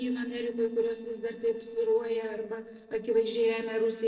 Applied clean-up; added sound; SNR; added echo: neural separator model SepFormer DNS4.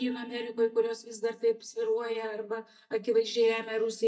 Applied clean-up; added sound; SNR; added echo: neural mask model DeepFilterNet 3.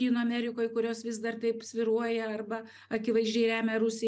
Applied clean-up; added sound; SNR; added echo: none; none; none; none.